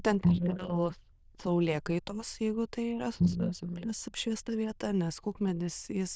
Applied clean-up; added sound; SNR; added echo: neural diffusion model UNIVERSE++.